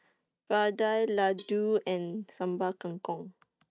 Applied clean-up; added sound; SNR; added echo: neural mask model DeepFilterNet 3.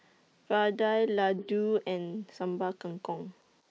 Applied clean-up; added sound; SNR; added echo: neural mask model Resemble Enhance denoiser.